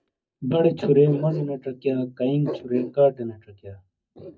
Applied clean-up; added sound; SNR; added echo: neural mask model DeepFilterNet 3.